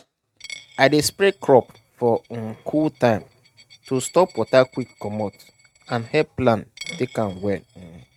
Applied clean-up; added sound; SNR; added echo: neural mask model RNNoise.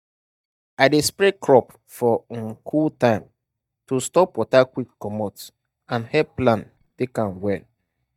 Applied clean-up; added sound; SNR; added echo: neural mask model DeepFilterNet 3.